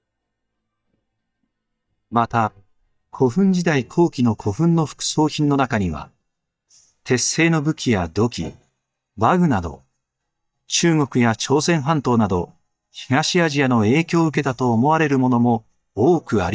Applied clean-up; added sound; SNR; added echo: neural mask model DeepFilterNet 3.